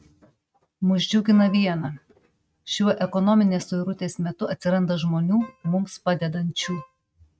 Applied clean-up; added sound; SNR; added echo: neural mask model RNNoise.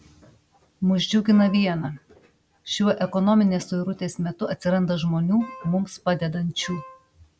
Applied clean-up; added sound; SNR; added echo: none; Wind instrument, woodwind instrument; 19 dB; none.